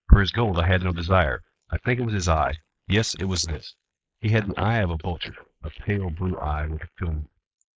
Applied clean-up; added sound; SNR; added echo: neural mask model Resemble Enhance denoiser.